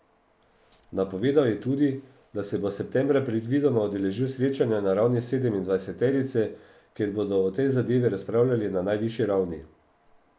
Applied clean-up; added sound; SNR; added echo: none; none; none; none.